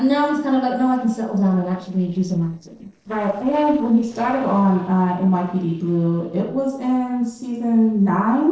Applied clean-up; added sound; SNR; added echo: neural separator model SepFormer DNS4.